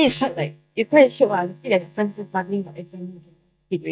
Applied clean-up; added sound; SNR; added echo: neural mask model DeepFilterNet 3.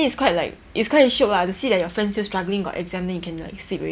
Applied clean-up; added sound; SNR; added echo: none; none; none; none.